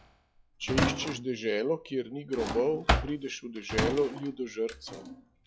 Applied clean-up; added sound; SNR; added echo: classical method log-MMSE.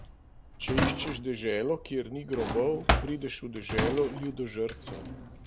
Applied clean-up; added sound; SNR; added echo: none; Drawer open or close; 1 dB; none.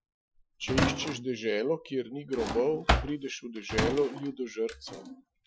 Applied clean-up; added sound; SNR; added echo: classical method Wiener filter.